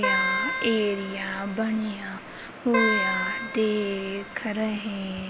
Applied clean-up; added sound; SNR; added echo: none; Keyboard (musical); 2 dB; none.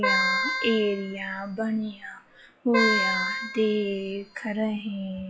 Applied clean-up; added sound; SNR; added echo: classical method log-MMSE.